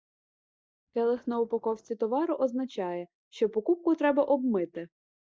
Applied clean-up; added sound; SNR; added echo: neural mask model DeepFilterNet 3.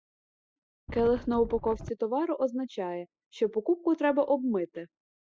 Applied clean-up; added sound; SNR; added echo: classical method spectral subtraction.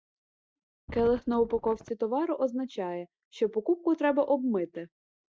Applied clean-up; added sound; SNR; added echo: neural mask model RNNoise.